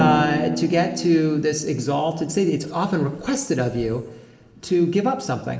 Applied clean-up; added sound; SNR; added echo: none; Drum; 8 dB; reverberation time 1.2 s.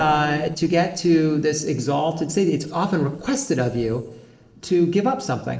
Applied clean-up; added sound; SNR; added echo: neural separator model SepFormer DNS4.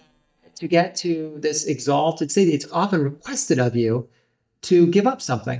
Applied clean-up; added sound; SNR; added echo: neural mask model DeepFilterNet 3.